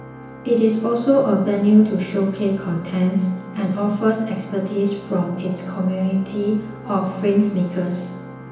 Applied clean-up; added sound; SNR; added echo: none; Organ; 16 dB; reverberation time 0.9 s.